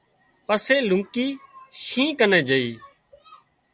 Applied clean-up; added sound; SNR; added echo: none; none; none; none.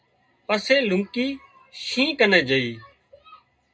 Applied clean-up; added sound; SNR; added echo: none; none; none; reverberation time 0.2 s.